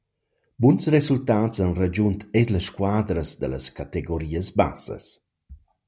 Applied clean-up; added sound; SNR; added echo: none; none; none; none.